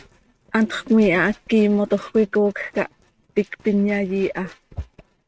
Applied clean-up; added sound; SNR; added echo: neural mask model RNNoise.